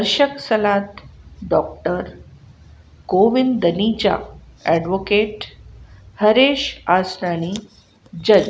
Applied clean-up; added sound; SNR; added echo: none; none; none; none.